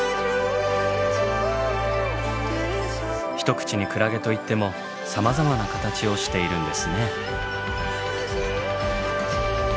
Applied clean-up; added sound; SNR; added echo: none; none; none; none.